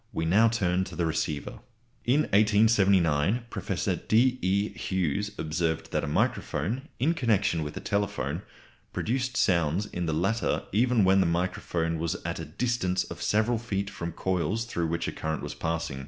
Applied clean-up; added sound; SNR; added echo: none; none; none; none.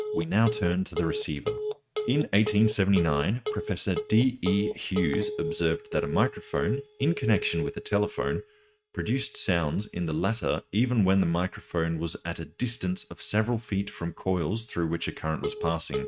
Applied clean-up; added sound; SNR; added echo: neural mask model RNNoise.